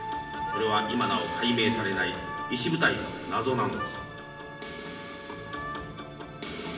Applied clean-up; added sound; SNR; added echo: none; Harmonica; 12 dB; reverberation time 1.1 s.